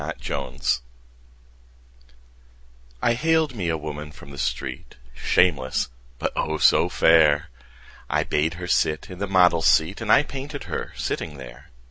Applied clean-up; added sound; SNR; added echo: none; none; none; none.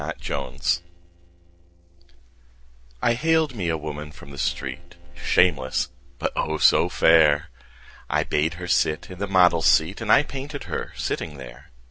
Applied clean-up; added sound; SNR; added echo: neural separator model SepFormer DNS4.